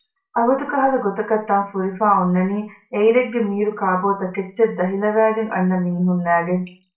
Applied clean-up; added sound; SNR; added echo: none; none; none; reverberation time 0.3 s.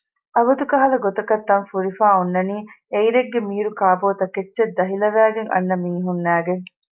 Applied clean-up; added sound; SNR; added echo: none; none; none; none.